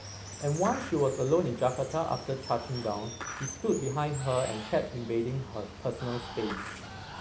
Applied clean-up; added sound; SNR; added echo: none; Water + Skateboard; 11 dB; none.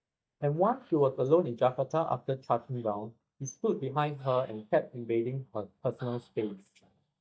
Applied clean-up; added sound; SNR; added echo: neural mask model DeepFilterNet 3.